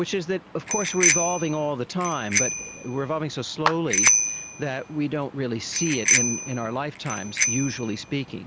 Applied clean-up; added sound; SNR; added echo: none; Clapping + Bicycle bell; -1 dB; none.